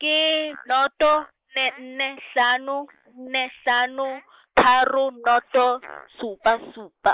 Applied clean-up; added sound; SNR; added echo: neural mask model Resemble Enhance denoiser.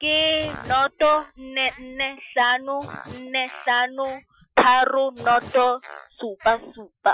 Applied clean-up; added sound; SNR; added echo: classical method Wiener filter.